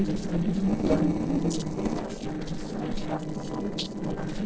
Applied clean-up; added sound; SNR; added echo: neural separator model SepFormer DNS4.